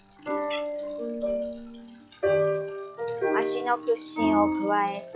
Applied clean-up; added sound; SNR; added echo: classical method log-MMSE.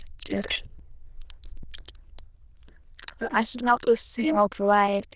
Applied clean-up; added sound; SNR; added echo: neural diffusion model UNIVERSE++.